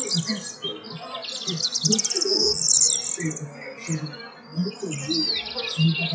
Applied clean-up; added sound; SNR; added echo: classical method WPE with log-MMSE.